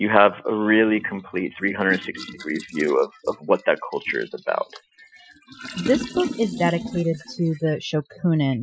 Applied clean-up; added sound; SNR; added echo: classical method Wiener filter.